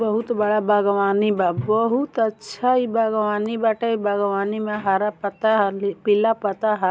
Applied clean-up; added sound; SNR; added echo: none; none; none; none.